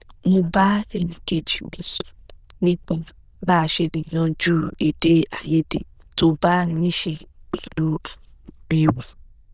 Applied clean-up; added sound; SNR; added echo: neural diffusion model UNIVERSE++.